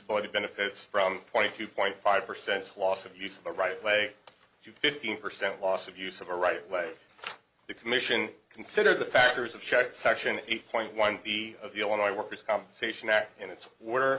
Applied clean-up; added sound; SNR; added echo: none; none; none; none.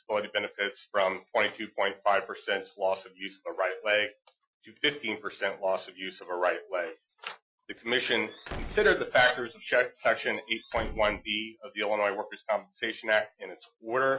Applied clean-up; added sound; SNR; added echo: classical method Wiener filter.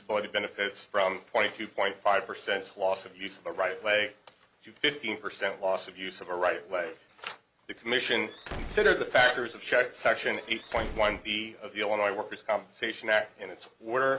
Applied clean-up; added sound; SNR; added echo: none; Squeak / Slam / Wood; 12 dB; none.